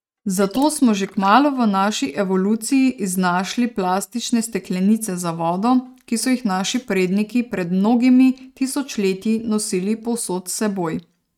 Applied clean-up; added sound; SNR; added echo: neural mask model RNNoise.